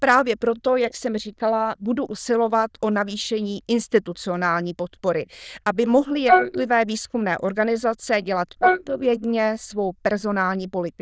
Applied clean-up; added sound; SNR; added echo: neural diffusion model UNIVERSE++.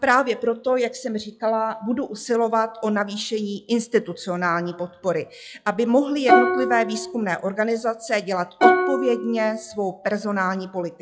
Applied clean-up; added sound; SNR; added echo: classical method log-MMSE.